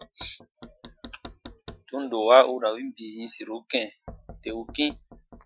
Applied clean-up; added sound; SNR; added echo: classical method Wiener filter.